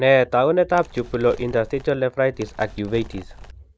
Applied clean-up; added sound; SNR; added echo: none; Animal; 18 dB; none.